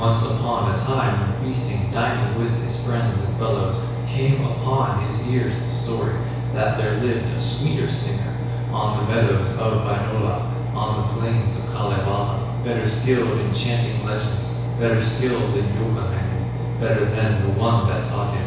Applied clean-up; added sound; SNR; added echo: none; Engine; 1 dB; reverberation time 1.1 s.